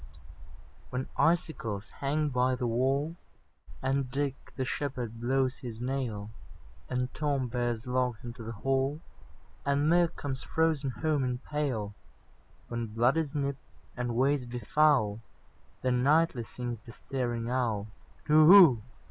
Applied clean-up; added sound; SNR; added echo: none; Cricket; 13 dB; none.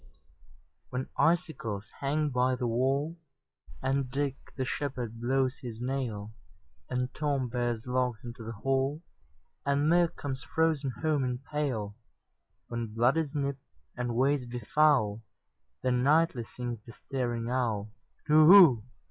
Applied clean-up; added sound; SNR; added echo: classical method log-MMSE.